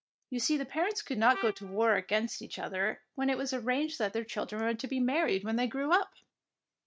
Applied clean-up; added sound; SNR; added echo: neural mask model RNNoise.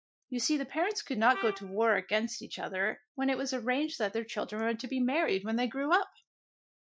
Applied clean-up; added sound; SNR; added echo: classical method Wiener filter.